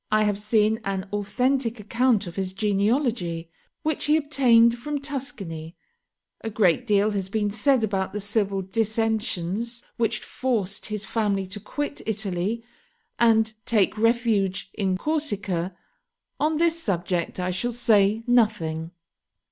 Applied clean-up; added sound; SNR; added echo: none; none; none; none.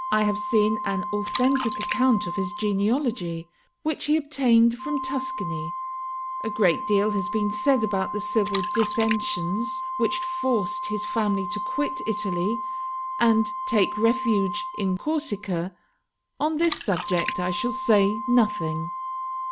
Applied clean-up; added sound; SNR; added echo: none; Organ + Splash, splatter; 6 dB; none.